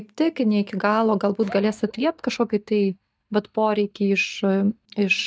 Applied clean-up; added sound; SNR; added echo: neural mask model DeepFilterNet 3.